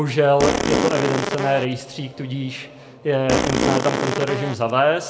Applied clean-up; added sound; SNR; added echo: none; Fart; 1 dB; reverberation time 1.1 s.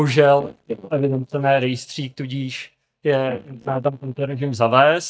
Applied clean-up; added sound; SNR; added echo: neural mask model DeepFilterNet 3.